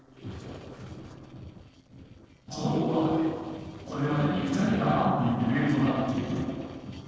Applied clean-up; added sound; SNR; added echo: neural separator model SepFormer DNS4.